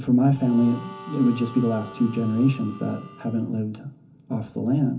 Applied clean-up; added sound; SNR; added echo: none; Harmonica; 18 dB; reverberation time 0.3 s.